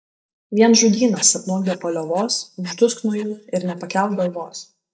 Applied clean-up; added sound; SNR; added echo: neural mask model DeepFilterNet 3.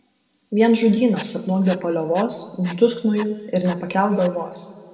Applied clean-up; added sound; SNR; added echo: none; Writing; 20 dB; reverberation time 1.6 s.